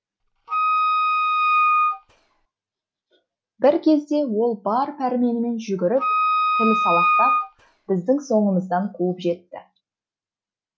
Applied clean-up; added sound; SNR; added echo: none; Wind instrument, woodwind instrument; -4 dB; none.